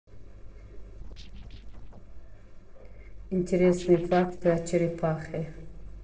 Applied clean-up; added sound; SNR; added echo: neural separator model SepFormer DNS4.